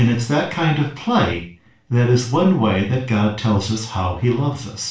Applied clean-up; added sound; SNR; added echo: none; none; none; reverberation time 0.3 s.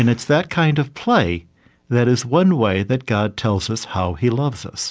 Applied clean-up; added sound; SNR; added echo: none; none; none; none.